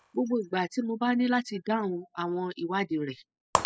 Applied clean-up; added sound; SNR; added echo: classical method spectral subtraction.